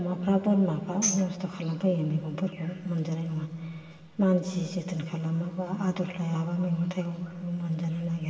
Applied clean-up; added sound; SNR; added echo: none; Tambourine; 7 dB; reverberation time 2.7 s.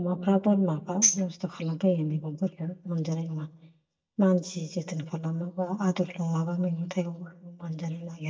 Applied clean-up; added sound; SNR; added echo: neural mask model DeepFilterNet 3.